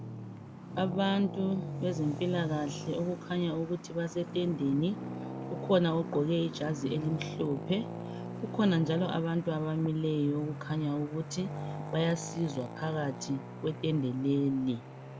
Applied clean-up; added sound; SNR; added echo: none; Traffic noise, roadway noise; 9 dB; none.